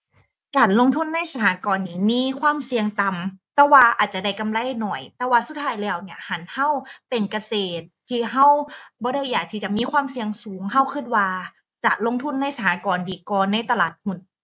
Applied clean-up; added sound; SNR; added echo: none; none; none; none.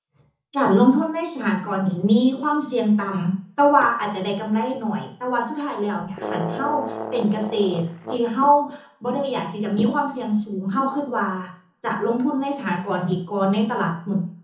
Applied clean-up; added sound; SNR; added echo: none; Brass instrument; 10 dB; reverberation time 0.5 s.